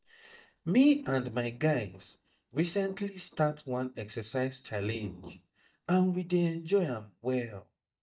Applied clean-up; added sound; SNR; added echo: neural mask model DeepFilterNet 3.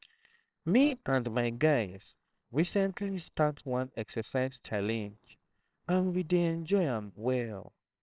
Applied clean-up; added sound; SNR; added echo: neural separator model SepFormer WHAMR!.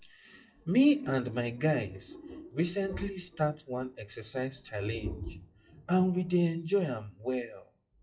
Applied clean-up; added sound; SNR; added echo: classical method WPE with log-MMSE.